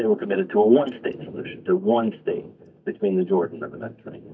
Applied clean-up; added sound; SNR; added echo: neural mask model DeepFilterNet 3.